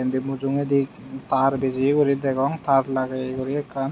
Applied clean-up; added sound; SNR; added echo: none; none; none; none.